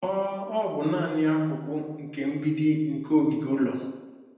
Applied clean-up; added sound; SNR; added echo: none; none; none; reverberation time 0.9 s.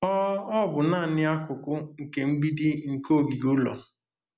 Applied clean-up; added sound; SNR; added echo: none; none; none; none.